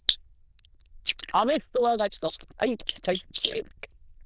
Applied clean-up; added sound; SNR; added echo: neural diffusion model UNIVERSE++.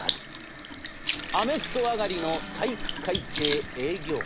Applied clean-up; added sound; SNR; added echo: none; Sink (filling or washing) / Liquid; 4 dB; none.